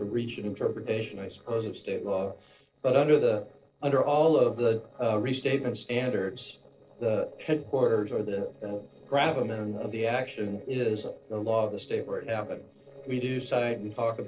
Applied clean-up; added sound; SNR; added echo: neural separator model SepFormer DNS4.